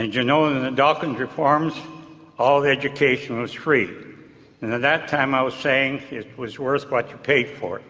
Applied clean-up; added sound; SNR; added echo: none; none; none; none.